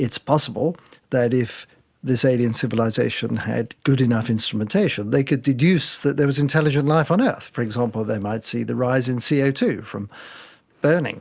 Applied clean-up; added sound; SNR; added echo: none; none; none; none.